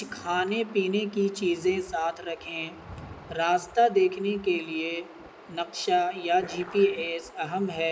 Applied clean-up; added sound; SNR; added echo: none; Dog; 17 dB; none.